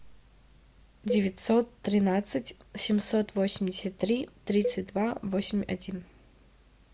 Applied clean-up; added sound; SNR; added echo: none; Cowbell; 13 dB; none.